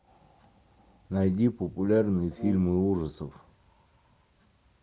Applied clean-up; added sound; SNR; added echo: none; Brass instrument; 15 dB; none.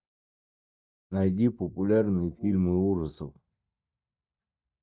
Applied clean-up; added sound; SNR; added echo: neural mask model DeepFilterNet 3.